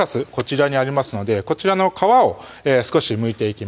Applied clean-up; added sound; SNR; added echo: none; none; none; none.